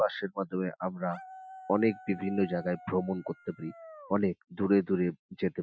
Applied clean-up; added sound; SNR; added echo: classical method Wiener filter.